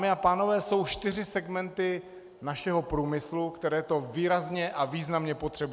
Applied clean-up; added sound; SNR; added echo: none; none; none; none.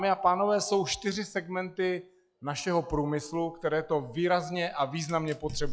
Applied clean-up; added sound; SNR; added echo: classical method log-MMSE.